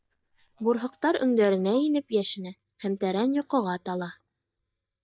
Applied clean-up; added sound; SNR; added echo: neural mask model DeepFilterNet 3.